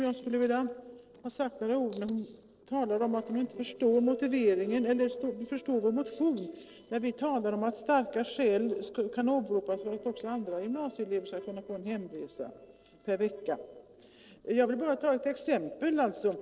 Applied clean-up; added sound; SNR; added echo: neural separator model SepFormer DNS4.